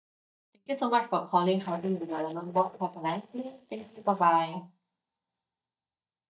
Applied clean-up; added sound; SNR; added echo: neural mask model DeepFilterNet 3.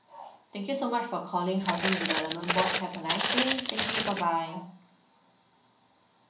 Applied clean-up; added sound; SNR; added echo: none; Walk, footsteps; -2 dB; reverberation time 0.6 s.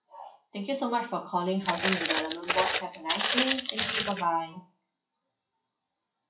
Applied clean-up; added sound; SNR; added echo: classical method WPE with log-MMSE.